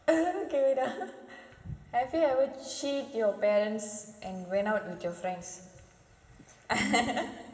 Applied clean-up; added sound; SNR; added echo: none; Bird; 19 dB; reverberation time 1.3 s.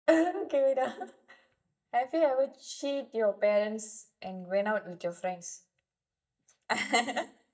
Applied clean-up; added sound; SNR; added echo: neural mask model DeepFilterNet 3.